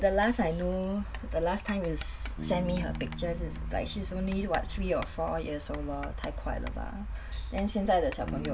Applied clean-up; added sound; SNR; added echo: none; Bass guitar + Writing; 11 dB; none.